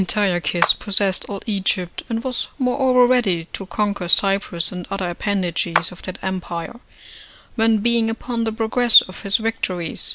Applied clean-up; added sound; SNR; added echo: none; Clapping; 7 dB; none.